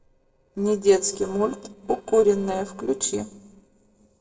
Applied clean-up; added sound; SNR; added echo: neural separator model SepFormer DNS4.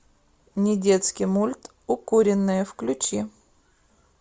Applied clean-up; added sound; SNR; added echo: none; none; none; none.